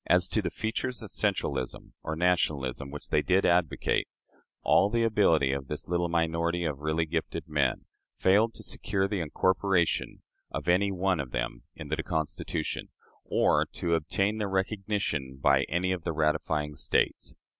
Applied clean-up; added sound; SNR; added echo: none; none; none; none.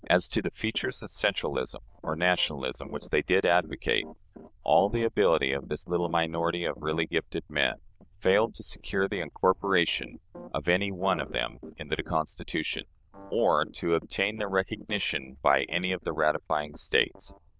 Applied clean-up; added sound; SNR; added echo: neural diffusion model UNIVERSE++.